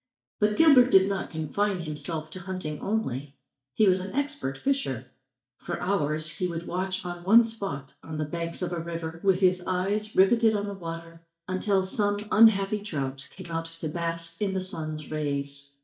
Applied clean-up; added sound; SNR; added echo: neural mask model DeepFilterNet 3.